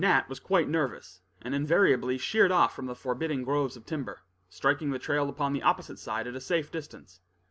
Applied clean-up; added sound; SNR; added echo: none; none; none; none.